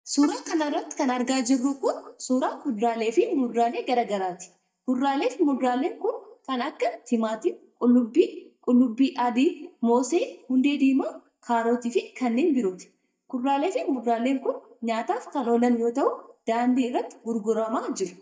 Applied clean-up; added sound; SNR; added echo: neural mask model DeepFilterNet 3.